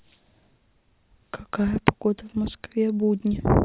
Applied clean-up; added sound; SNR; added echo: none; none; none; none.